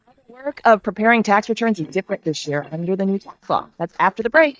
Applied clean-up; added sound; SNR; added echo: neural mask model DeepFilterNet 3.